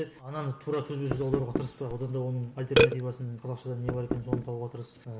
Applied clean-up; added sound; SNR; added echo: none; Knock + Burping, eructation; -1 dB; none.